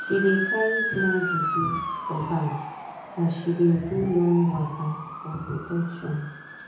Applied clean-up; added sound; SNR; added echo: none; Motor vehicle (road) / Siren; 6 dB; reverberation time 0.7 s.